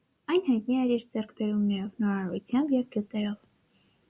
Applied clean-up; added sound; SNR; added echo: none; none; none; none.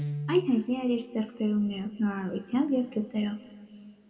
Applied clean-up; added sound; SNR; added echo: none; Guitar; 13 dB; reverberation time 2.0 s.